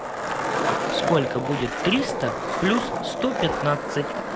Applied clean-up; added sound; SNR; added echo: none; Skateboard; 0 dB; none.